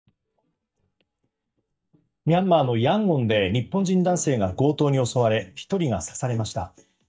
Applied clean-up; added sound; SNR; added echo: neural mask model DeepFilterNet 3.